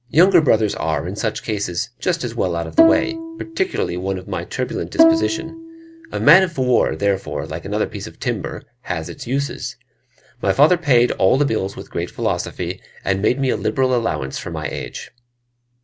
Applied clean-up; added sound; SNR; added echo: none; Bowed string instrument; 1 dB; none.